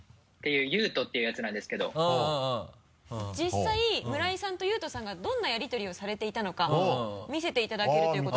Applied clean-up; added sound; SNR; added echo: none; none; none; none.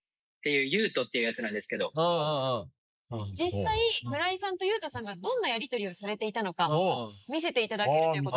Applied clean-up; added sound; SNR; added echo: neural mask model Resemble Enhance denoiser.